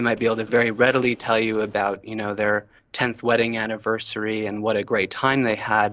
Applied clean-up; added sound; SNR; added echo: neural separator model SepFormer DNS4.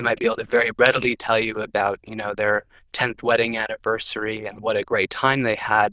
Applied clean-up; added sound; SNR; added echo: neural diffusion model UNIVERSE++.